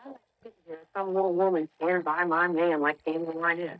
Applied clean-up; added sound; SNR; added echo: neural mask model DeepFilterNet 3.